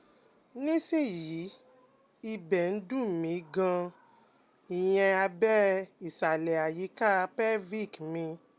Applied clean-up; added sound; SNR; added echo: none; none; none; none.